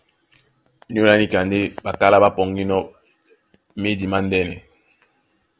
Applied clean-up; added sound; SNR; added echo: none; none; none; none.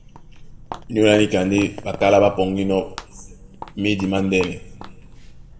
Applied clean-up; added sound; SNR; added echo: none; Walk, footsteps; 17 dB; reverberation time 1.1 s.